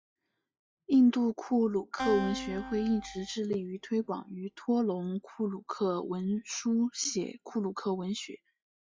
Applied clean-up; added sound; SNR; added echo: classical method log-MMSE.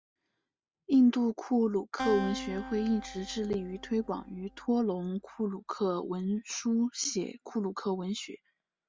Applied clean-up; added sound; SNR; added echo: none; Acoustic guitar; 10 dB; none.